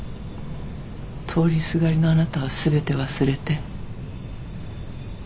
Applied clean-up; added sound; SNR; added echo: none; Writing; 14 dB; none.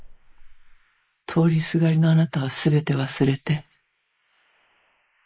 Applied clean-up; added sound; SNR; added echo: neural mask model Resemble Enhance denoiser.